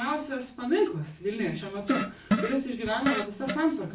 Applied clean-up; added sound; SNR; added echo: none; Fart; 2 dB; reverberation time 0.3 s.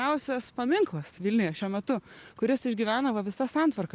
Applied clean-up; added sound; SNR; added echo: none; none; none; none.